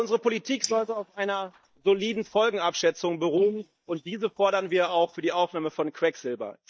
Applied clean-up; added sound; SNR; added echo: neural mask model DeepFilterNet 3.